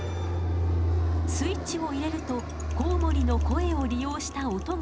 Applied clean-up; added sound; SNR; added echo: none; Fixed-wing aircraft, airplane; -4 dB; none.